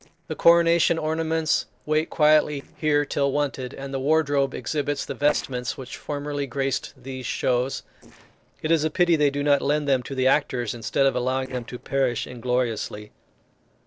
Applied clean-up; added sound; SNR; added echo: neural separator model SepFormer DNS4.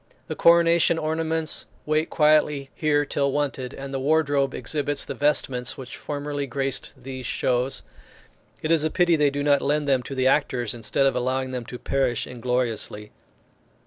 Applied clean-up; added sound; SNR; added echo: none; none; none; none.